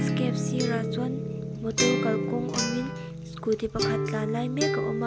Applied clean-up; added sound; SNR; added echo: none; Acoustic guitar / Strum + Acoustic guitar; -3 dB; none.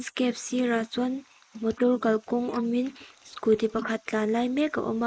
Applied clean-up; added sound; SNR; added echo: neural mask model Resemble Enhance denoiser.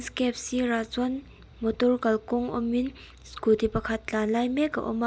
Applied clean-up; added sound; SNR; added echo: none; none; none; none.